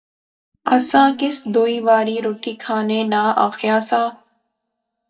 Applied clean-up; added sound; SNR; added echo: neural mask model DeepFilterNet 3.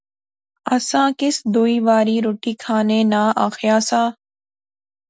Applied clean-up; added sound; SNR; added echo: none; none; none; none.